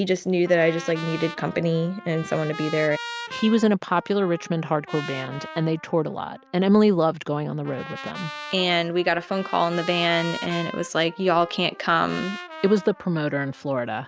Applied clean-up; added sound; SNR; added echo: none; Trumpet; 15 dB; none.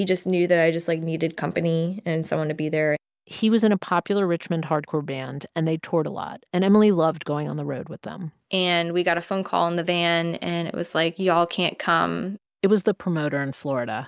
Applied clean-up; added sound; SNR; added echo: none; none; none; none.